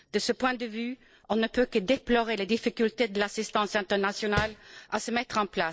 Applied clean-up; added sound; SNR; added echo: neural separator model SepFormer DNS4.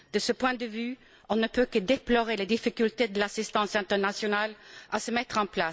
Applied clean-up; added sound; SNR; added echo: none; none; none; none.